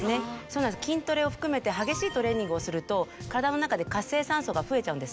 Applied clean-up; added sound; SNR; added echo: none; Drum; 17 dB; none.